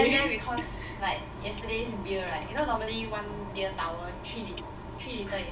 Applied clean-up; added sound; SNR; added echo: none; Clock; 12 dB; reverberation time 0.2 s.